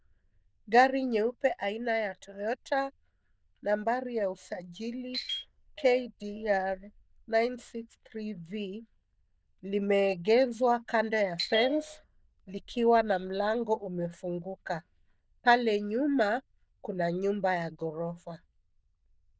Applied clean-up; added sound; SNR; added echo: neural diffusion model UNIVERSE++.